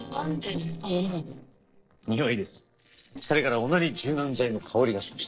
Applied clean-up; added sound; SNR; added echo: neural separator model SepFormer DNS4.